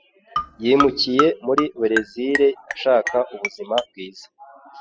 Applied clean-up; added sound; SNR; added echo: classical method spectral subtraction.